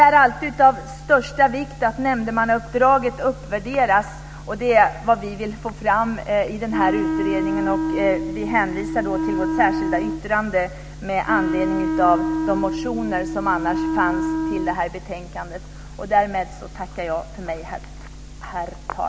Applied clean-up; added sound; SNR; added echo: none; Wind instrument, woodwind instrument; 2 dB; none.